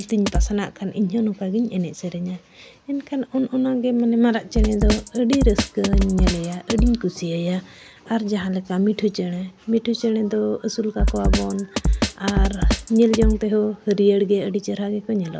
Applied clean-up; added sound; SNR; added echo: none; Drum kit; 4 dB; none.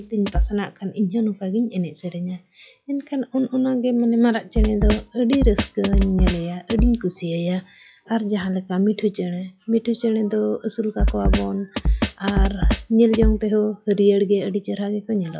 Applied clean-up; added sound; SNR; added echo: classical method log-MMSE.